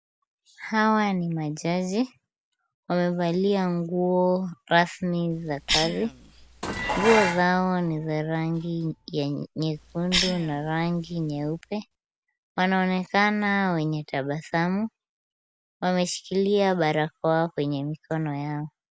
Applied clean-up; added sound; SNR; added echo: none; Cough + Dishes, pots, and pans; 6 dB; none.